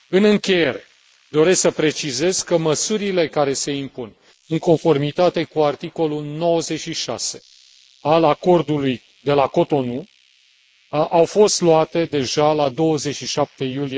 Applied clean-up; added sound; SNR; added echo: neural mask model Resemble Enhance denoiser.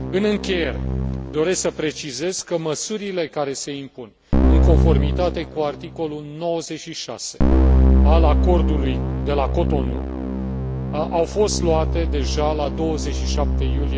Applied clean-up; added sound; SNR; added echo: none; Keyboard (musical); -4 dB; none.